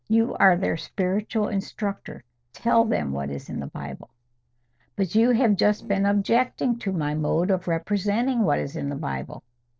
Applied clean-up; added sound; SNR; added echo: neural separator model SepFormer DNS4.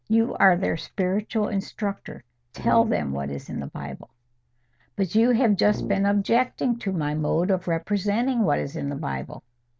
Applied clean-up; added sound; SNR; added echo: none; Brass instrument; 11 dB; none.